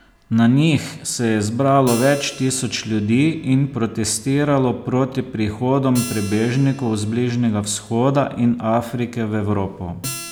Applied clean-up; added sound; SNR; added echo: none; Acoustic guitar; 19 dB; none.